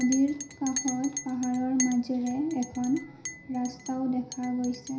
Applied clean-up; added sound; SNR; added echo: none; Chink, clink; 10 dB; reverberation time 0.5 s.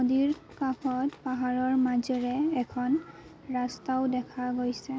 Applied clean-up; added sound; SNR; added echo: none; none; none; none.